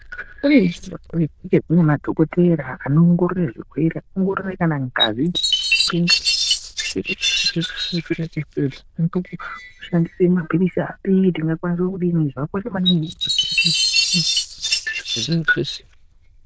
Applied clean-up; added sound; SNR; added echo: neural diffusion model UNIVERSE++.